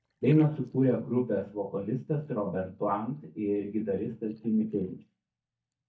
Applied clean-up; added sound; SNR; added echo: neural mask model DeepFilterNet 3.